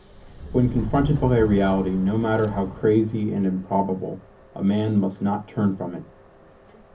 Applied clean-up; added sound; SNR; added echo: none; Subway, metro, underground; 13 dB; reverberation time 0.3 s.